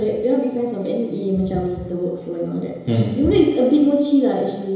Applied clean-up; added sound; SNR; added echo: none; none; none; reverberation time 1.0 s.